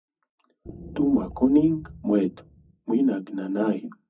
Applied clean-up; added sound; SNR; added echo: classical method WPE with log-MMSE.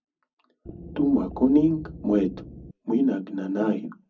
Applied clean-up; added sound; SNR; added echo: none; Wind instrument, woodwind instrument; 16 dB; reverberation time 0.4 s.